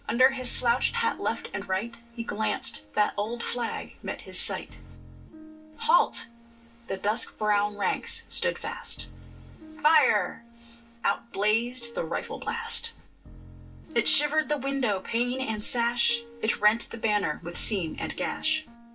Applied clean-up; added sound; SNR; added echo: none; Piano; 19 dB; reverberation time 0.1 s.